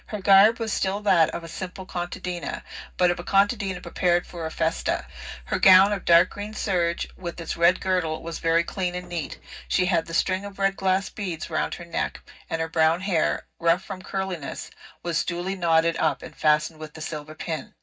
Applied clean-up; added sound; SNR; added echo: neural mask model DeepFilterNet 3.